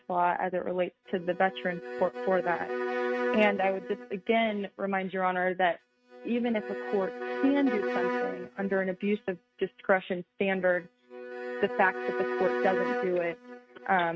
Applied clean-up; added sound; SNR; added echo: neural mask model RNNoise.